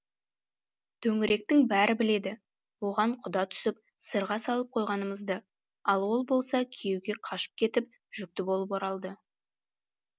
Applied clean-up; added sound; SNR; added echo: none; none; none; none.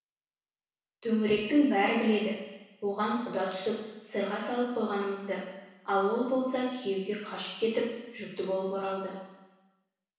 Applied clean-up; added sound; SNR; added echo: none; none; none; reverberation time 1.1 s.